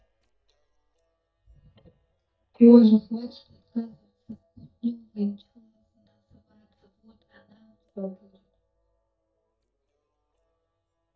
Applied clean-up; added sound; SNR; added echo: neural mask model DeepFilterNet 3.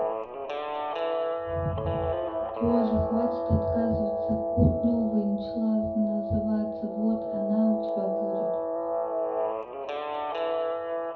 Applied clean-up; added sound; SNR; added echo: none; Guitar; 0 dB; reverberation time 0.5 s.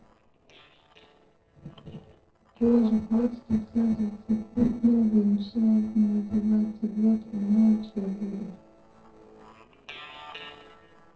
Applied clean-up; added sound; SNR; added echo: neural separator model SepFormer DNS4.